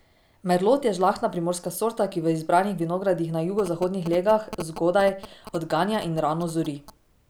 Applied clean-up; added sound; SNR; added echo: none; Telephone; 18 dB; none.